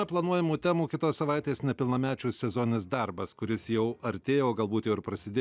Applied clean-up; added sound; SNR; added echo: none; none; none; none.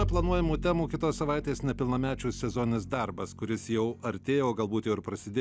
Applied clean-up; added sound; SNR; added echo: none; Bowed string instrument; 8 dB; none.